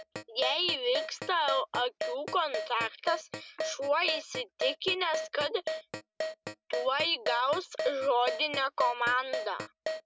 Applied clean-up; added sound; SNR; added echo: none; Keyboard (musical); 7 dB; none.